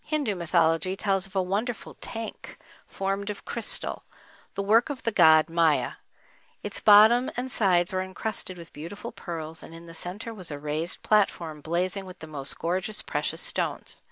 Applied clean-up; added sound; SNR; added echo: none; none; none; none.